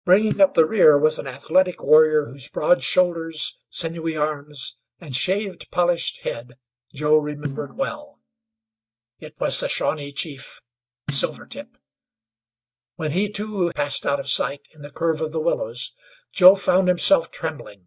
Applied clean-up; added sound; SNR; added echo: neural mask model DeepFilterNet 3.